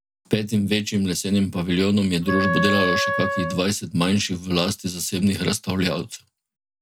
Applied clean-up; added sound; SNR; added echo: none; Wind instrument, woodwind instrument; 3 dB; none.